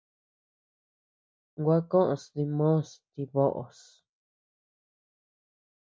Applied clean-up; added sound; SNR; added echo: none; none; none; none.